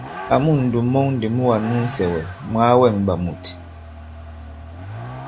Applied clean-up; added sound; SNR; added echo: none; Vehicle; 14 dB; none.